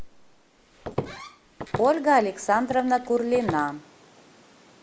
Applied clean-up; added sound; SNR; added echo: none; Walk, footsteps; 11 dB; none.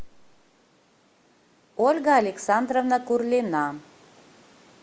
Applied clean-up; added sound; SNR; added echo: none; none; none; none.